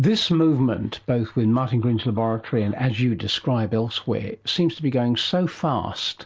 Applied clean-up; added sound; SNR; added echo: neural mask model Resemble Enhance denoiser.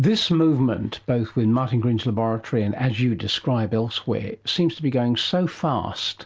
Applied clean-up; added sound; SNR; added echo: none; none; none; none.